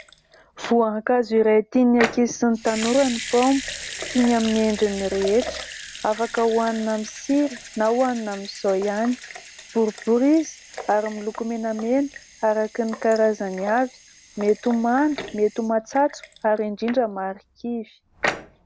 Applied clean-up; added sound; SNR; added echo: none; Sink (filling or washing) / Water tap, faucet / Liquid; 13 dB; none.